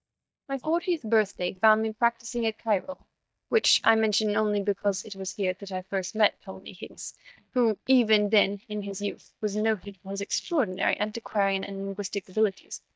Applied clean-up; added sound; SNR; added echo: neural mask model DeepFilterNet 3.